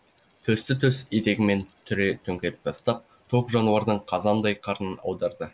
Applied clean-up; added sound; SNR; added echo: none; none; none; none.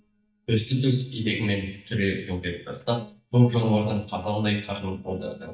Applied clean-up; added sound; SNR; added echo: neural mask model DeepFilterNet 3.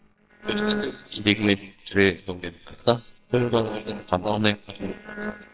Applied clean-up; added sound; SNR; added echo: neural separator model SepFormer WHAMR!.